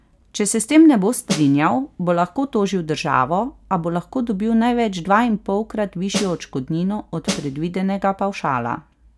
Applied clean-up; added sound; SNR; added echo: none; Snare drum; 9 dB; none.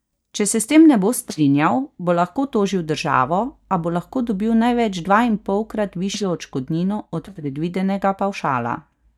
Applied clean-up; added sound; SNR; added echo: neural mask model DeepFilterNet 3.